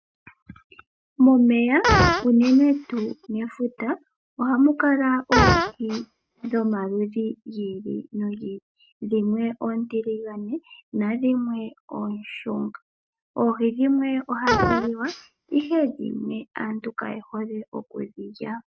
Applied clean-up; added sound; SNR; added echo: neural mask model RNNoise.